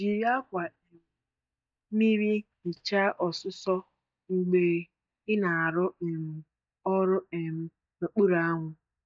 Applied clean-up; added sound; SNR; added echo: neural mask model DeepFilterNet 3.